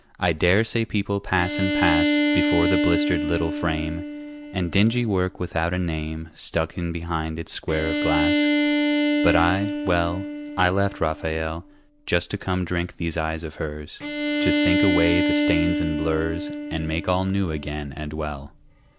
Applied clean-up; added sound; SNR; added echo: none; Bowed string instrument; 1 dB; none.